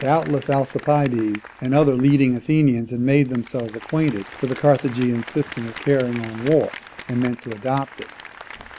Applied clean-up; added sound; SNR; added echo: none; Applause; 18 dB; none.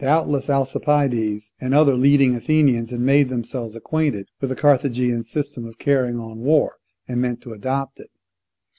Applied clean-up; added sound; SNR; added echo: none; none; none; none.